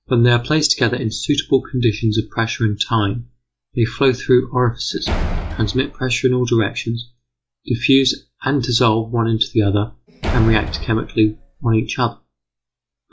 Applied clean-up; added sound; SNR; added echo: classical method log-MMSE.